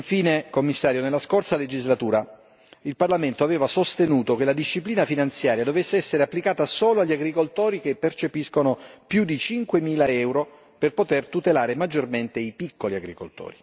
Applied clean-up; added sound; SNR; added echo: none; none; none; none.